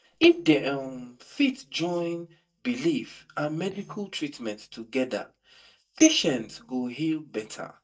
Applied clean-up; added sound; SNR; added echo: neural mask model DeepFilterNet 3.